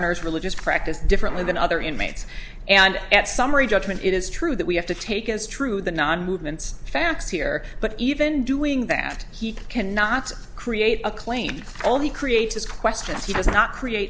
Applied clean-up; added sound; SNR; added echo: none; none; none; none.